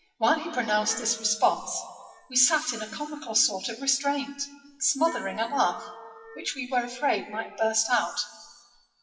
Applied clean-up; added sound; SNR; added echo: classical method WPE with log-MMSE.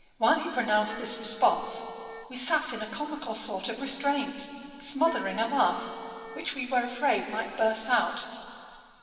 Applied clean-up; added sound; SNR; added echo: none; Wind instrument, woodwind instrument; 18 dB; reverberation time 2.5 s.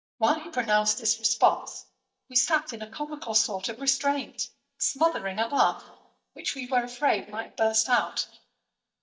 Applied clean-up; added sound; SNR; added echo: neural mask model DeepFilterNet 3.